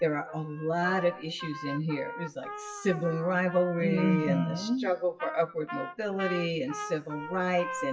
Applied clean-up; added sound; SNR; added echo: classical method WPE with log-MMSE.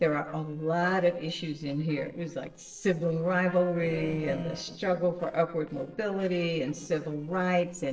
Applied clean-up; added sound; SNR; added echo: neural separator model SepFormer DNS4.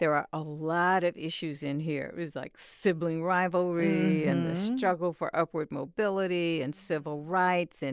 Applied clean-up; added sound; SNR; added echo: none; none; none; none.